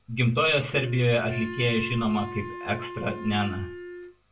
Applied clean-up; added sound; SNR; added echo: none; Wind instrument, woodwind instrument; 12 dB; reverberation time 0.2 s.